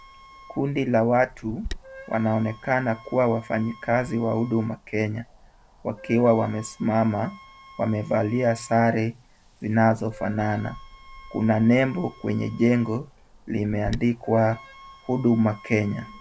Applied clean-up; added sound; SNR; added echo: none; Wind instrument, woodwind instrument + Wind; 19 dB; none.